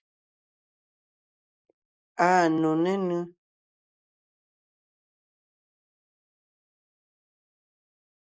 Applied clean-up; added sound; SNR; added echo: neural mask model Resemble Enhance denoiser.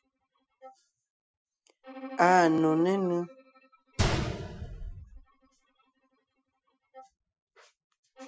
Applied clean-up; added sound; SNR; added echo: classical method Wiener filter.